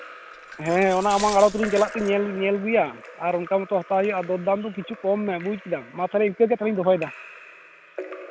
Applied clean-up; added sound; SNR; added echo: none; Glass + Drip / Trickle, dribble / Splash, splatter; 16 dB; none.